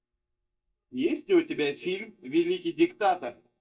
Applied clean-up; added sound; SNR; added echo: neural mask model DeepFilterNet 3.